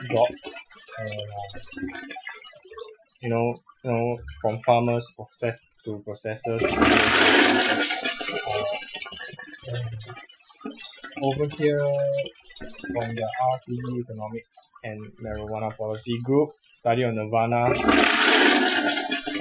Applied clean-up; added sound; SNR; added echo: classical method Wiener filter.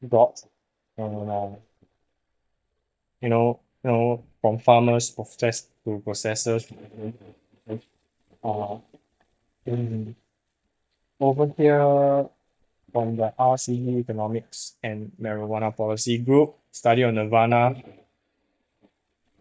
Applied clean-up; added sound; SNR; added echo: neural mask model DeepFilterNet 3.